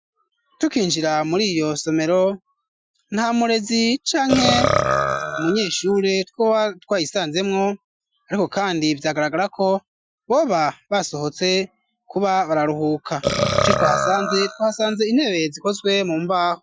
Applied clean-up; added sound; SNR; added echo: classical method Wiener filter.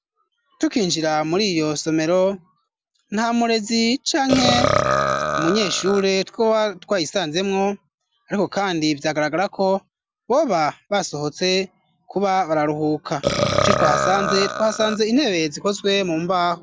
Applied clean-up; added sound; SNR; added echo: none; Burping, eructation; 2 dB; none.